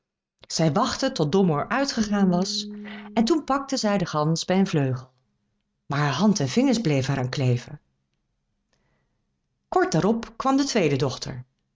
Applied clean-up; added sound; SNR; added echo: neural mask model RNNoise.